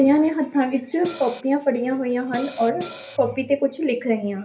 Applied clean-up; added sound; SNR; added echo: none; Cymbal; 12 dB; reverberation time 0.3 s.